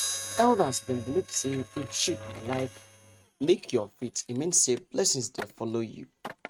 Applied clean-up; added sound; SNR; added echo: neural mask model RNNoise.